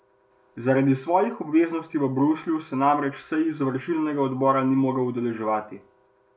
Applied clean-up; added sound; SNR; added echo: none; none; none; none.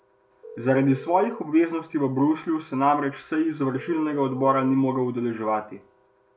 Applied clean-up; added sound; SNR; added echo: none; Telephone; 16 dB; none.